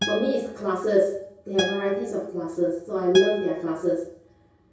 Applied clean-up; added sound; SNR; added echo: none; Acoustic guitar; 11 dB; reverberation time 0.6 s.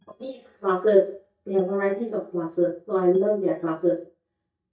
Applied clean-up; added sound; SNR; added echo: neural mask model DeepFilterNet 3.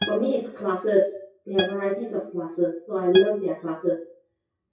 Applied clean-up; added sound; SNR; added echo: classical method WPE with log-MMSE.